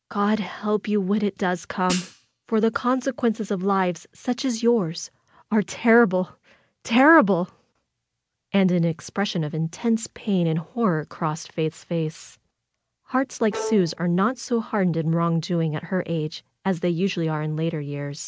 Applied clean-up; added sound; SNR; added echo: none; Bowed string instrument + Hi-hat; 12 dB; none.